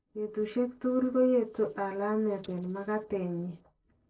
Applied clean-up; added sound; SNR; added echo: neural separator model SepFormer DNS4.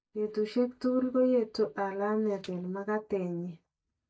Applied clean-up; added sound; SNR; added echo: neural mask model DeepFilterNet 3.